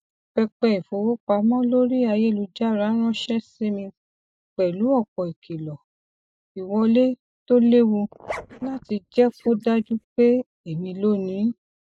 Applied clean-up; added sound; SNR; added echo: neural mask model Resemble Enhance denoiser.